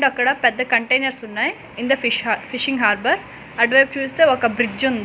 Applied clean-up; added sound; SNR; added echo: none; none; none; none.